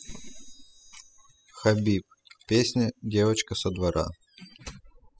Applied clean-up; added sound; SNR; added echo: classical method spectral subtraction.